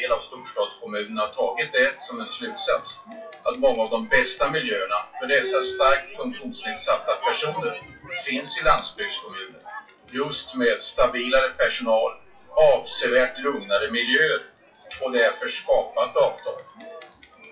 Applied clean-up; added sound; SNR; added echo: classical method WPE with log-MMSE.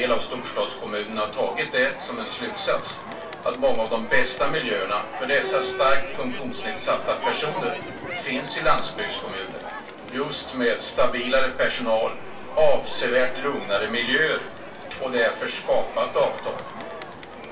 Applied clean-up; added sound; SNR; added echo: none; Crowd; 11 dB; reverberation time 0.2 s.